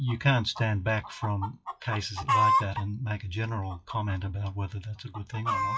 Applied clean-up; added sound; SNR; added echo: classical method WPE with log-MMSE.